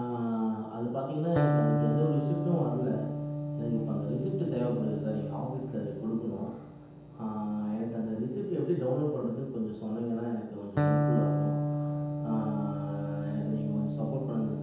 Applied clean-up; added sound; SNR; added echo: none; Electric guitar; 0 dB; reverberation time 0.9 s.